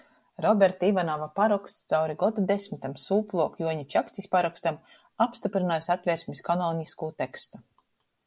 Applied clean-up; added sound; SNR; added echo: none; none; none; none.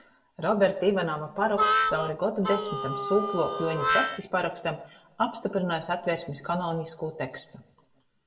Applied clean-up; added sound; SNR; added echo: none; Harmonica; -1 dB; reverberation time 0.7 s.